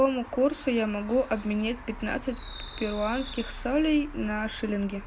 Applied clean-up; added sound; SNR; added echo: none; Fireworks; 15 dB; none.